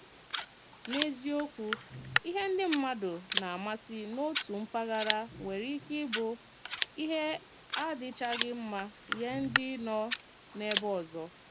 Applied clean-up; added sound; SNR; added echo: none; Scissors; 0 dB; none.